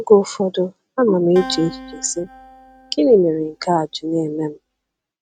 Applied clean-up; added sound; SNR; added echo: neural mask model RNNoise.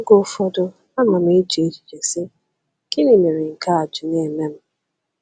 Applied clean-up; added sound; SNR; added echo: none; none; none; none.